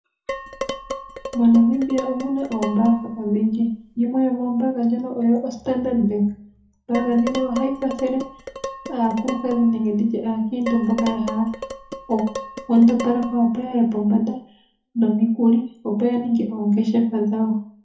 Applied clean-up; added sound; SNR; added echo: none; Dishes, pots, and pans; 12 dB; reverberation time 0.6 s.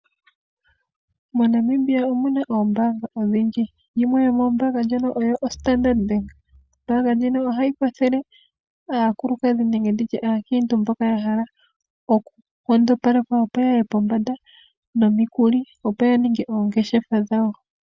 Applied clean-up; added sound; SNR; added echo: none; none; none; none.